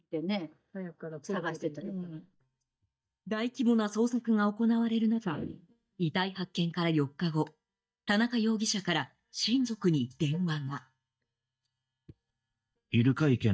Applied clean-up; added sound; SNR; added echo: neural mask model DeepFilterNet 3.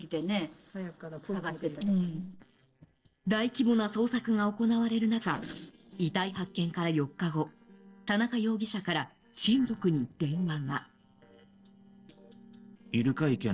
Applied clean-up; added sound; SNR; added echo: neural separator model SepFormer DNS4.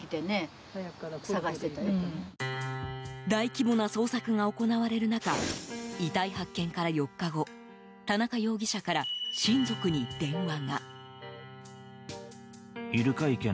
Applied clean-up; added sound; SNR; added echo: none; none; none; none.